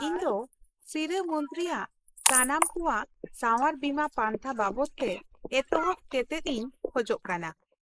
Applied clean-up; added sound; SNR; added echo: neural mask model Resemble Enhance denoiser.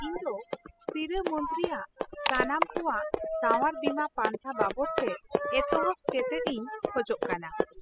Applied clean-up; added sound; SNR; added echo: classical method spectral subtraction.